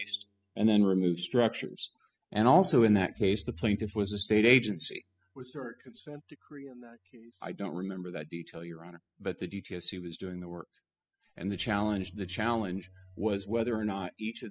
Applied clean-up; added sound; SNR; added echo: classical method spectral subtraction.